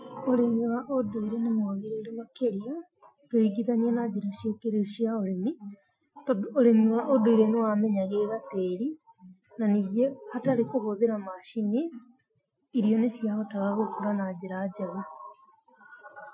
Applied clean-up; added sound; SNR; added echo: classical method Wiener filter.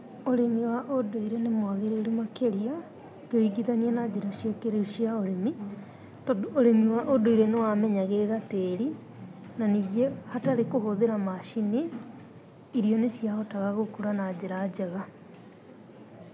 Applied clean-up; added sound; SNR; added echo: none; none; none; none.